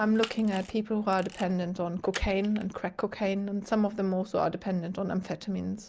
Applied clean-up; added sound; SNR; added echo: none; Camera; 16 dB; none.